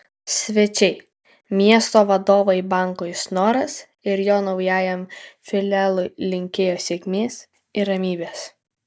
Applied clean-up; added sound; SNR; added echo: none; none; none; none.